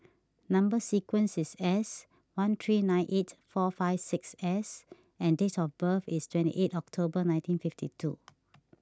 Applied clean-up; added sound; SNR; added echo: none; none; none; none.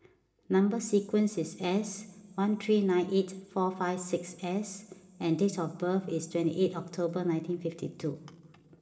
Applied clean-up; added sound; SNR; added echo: none; none; none; reverberation time 2.6 s.